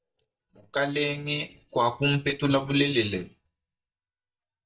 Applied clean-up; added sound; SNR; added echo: neural mask model DeepFilterNet 3.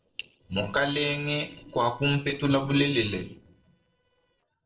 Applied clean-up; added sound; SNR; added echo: neural separator model SepFormer DNS4.